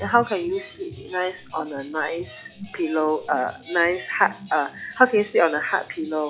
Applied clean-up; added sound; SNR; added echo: classical method log-MMSE.